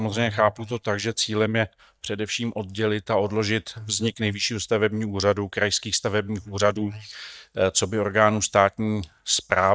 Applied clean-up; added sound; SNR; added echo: neural mask model DeepFilterNet 3.